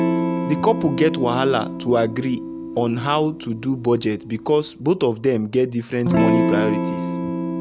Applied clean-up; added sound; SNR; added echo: none; Electric guitar / Strum; 3 dB; none.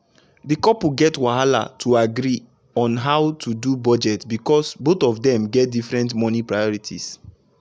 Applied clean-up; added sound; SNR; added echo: none; none; none; none.